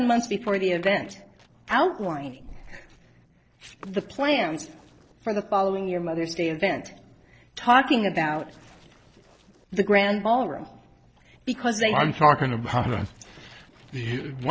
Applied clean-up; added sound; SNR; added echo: neural separator model SepFormer DNS4.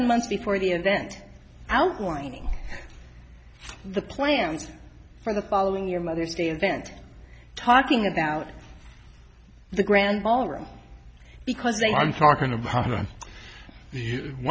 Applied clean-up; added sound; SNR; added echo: none; none; none; none.